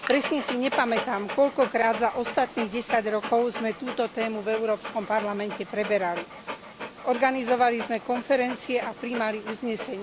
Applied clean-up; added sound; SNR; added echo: none; Dog; 10 dB; none.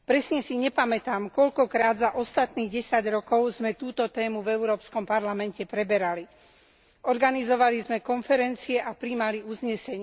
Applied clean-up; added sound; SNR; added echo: none; none; none; none.